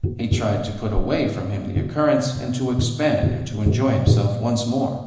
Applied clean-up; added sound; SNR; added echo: none; Tap; 2 dB; reverberation time 1.0 s.